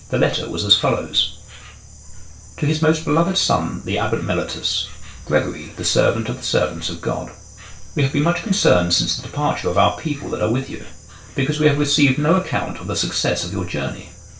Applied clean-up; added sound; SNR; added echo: none; Insect; 16 dB; reverberation time 0.3 s.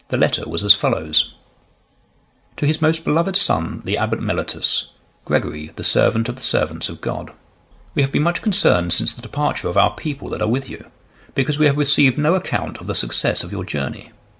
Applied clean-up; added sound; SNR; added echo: none; none; none; none.